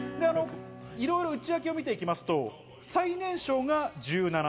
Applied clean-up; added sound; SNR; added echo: none; Acoustic guitar / Strum; 16 dB; none.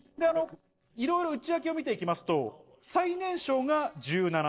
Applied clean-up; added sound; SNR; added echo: neural separator model SepFormer DNS4.